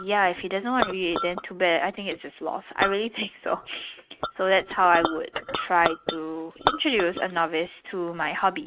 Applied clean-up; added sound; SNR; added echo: neural mask model RNNoise.